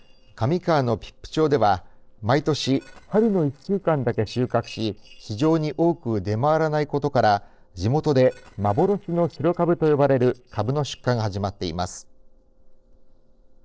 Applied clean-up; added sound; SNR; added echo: neural separator model SepFormer DNS4.